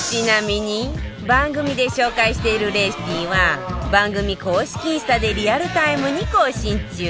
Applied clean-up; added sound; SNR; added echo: none; Livestock, farm animals, working animals; 12 dB; none.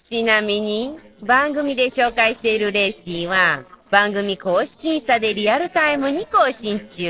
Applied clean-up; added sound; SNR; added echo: neural separator model SepFormer DNS4.